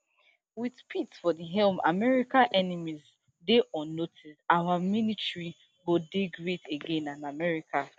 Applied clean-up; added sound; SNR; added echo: none; none; none; none.